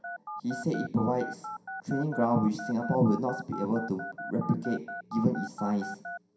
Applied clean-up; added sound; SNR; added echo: none; Telephone; 10 dB; reverberation time 0.5 s.